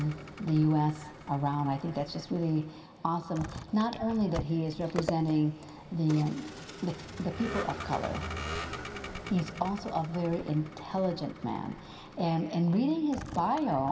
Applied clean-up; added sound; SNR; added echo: none; Vehicle; 11 dB; reverberation time 2.0 s.